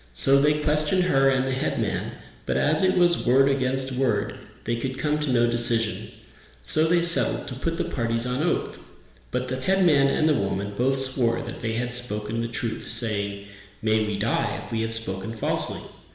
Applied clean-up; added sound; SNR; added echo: none; none; none; reverberation time 1.1 s.